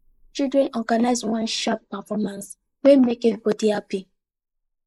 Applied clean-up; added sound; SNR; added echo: neural mask model Resemble Enhance denoiser.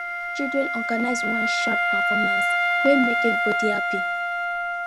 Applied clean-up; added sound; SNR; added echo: none; Wind instrument, woodwind instrument; -4 dB; none.